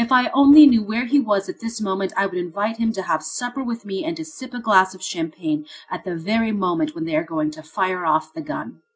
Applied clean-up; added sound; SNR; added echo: none; none; none; none.